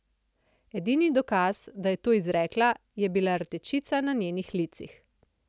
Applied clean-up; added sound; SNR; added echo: none; none; none; none.